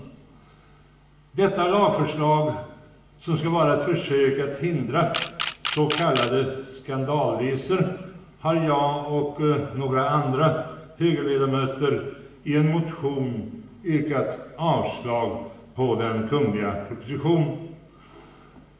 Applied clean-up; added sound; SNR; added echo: none; Camera; 7 dB; reverberation time 1.0 s.